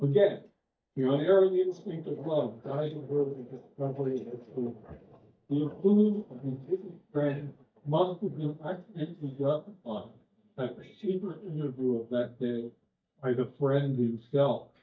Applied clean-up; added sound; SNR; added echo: neural mask model DeepFilterNet 3.